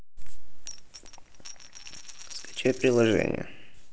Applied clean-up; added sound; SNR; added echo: none; Coin (dropping); 19 dB; none.